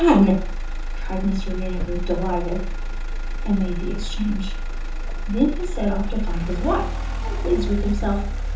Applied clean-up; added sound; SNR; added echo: none; Motor vehicle (road); 0 dB; reverberation time 0.6 s.